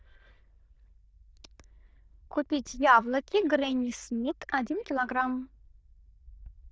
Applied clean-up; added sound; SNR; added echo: neural diffusion model UNIVERSE++.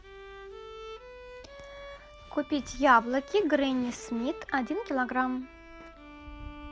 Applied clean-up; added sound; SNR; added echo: none; Bowed string instrument; 16 dB; none.